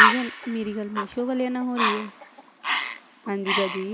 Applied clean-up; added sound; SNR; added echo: none; Bird; -3 dB; none.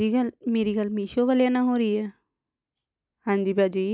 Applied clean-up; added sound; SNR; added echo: none; none; none; none.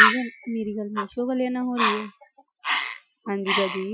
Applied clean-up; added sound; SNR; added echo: classical method Wiener filter.